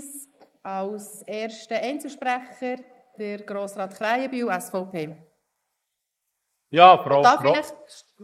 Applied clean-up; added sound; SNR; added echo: neural mask model Resemble Enhance denoiser.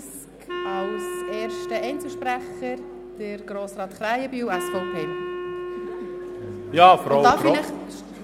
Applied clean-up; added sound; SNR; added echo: none; Wind instrument, woodwind instrument; 9 dB; none.